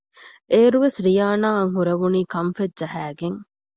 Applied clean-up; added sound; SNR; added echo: none; none; none; none.